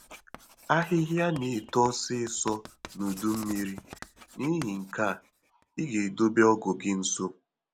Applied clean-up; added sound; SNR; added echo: none; Writing; 19 dB; none.